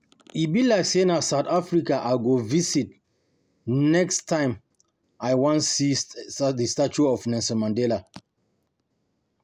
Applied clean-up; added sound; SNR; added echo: none; none; none; none.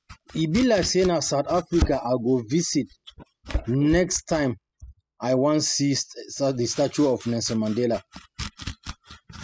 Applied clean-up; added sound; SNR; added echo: classical method spectral subtraction.